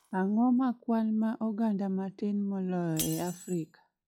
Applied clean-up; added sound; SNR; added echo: classical method log-MMSE.